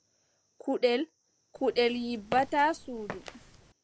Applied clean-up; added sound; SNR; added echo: none; Walk, footsteps; 13 dB; none.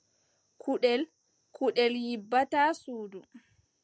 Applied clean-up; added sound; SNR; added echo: none; none; none; none.